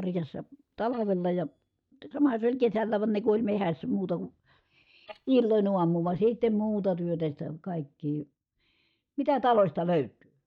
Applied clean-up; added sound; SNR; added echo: neural mask model DeepFilterNet 3.